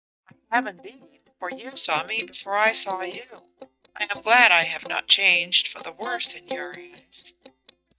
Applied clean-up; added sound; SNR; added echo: neural mask model DeepFilterNet 3.